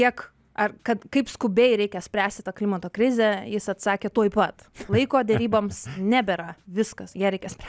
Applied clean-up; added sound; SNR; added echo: none; none; none; none.